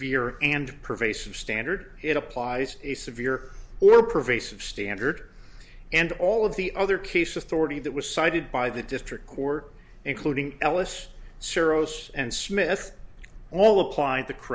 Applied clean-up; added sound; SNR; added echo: none; none; none; none.